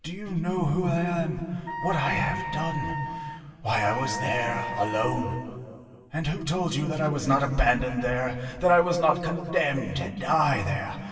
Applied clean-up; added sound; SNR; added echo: none; Wind instrument, woodwind instrument; 7 dB; reverberation time 2.5 s.